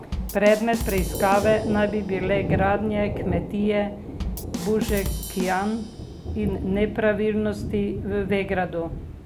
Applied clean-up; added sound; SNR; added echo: none; Bass drum / Drum kit + Thunder; 6 dB; none.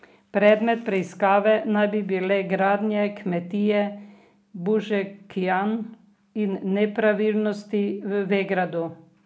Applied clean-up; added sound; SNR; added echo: none; none; none; none.